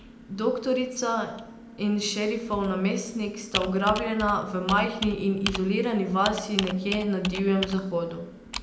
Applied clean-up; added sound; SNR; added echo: none; Computer keyboard; 11 dB; reverberation time 0.8 s.